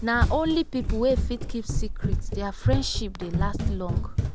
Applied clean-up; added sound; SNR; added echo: none; Run; -2 dB; none.